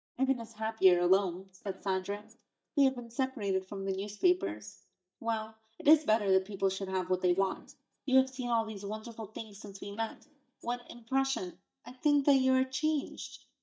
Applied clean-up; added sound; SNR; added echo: neural mask model DeepFilterNet 3.